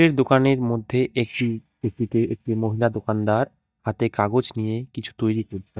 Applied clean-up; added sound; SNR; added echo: neural mask model DeepFilterNet 3.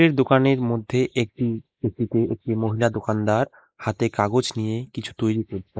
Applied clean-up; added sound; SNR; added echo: neural mask model Resemble Enhance denoiser.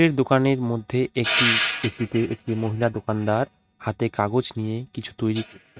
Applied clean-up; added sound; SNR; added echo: neural mask model RNNoise.